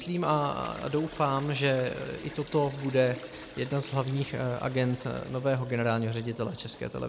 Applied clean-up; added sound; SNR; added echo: none; Toilet flush; 18 dB; none.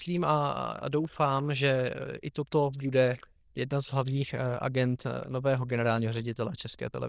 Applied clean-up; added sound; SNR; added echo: neural diffusion model UNIVERSE++.